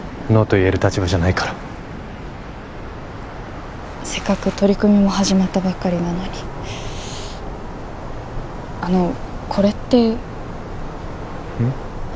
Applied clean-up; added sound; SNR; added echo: none; none; none; none.